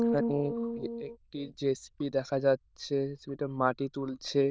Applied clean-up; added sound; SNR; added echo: neural diffusion model UNIVERSE++.